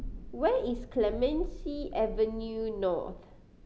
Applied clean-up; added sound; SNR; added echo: none; Thunder; 10 dB; none.